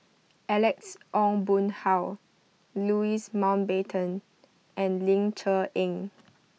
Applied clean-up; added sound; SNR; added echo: none; none; none; none.